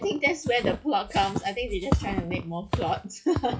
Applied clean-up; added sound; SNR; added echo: classical method log-MMSE.